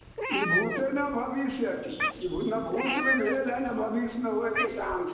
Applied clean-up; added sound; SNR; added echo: none; Meow; 4 dB; reverberation time 1.0 s.